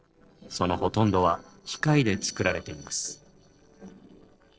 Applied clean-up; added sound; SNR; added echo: neural separator model SepFormer DNS4.